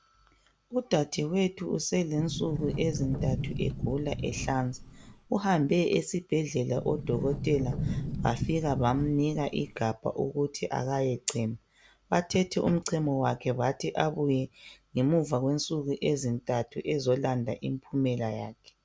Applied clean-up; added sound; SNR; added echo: none; Sliding door; 5 dB; none.